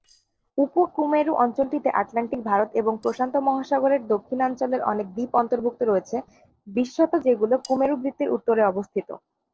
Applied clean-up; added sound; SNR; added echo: neural separator model SepFormer DNS4.